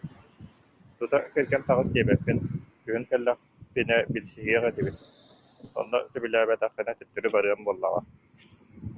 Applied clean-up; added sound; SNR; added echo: none; none; none; none.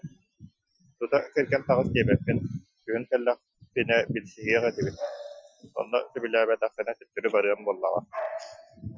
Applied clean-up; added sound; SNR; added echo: classical method Wiener filter.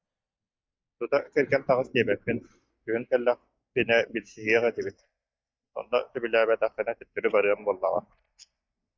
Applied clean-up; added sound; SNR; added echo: neural mask model DeepFilterNet 3.